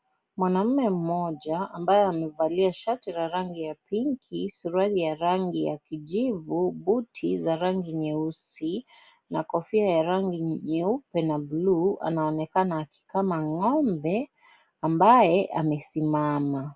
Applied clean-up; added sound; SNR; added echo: none; none; none; none.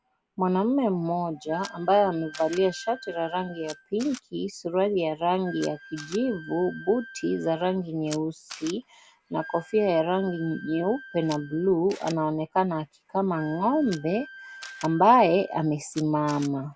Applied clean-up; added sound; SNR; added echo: none; Camera + Wind instrument, woodwind instrument; 19 dB; none.